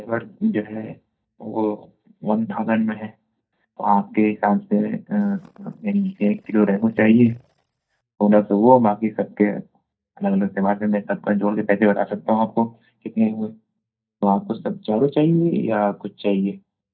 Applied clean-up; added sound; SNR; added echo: neural mask model DeepFilterNet 3.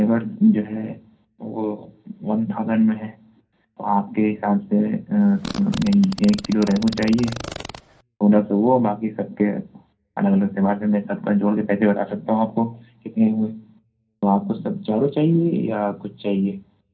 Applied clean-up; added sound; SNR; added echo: none; Fart; 12 dB; reverberation time 0.3 s.